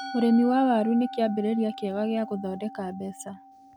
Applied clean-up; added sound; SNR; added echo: none; Musical instrument; 14 dB; none.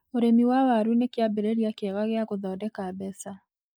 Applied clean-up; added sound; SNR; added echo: neural mask model Resemble Enhance denoiser.